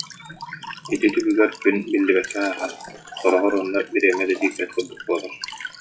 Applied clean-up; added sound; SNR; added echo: classical method WPE with log-MMSE.